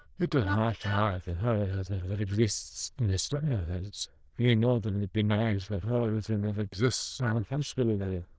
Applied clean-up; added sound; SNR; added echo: neural diffusion model UNIVERSE++.